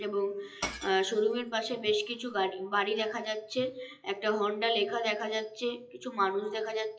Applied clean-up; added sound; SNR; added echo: classical method WPE with log-MMSE.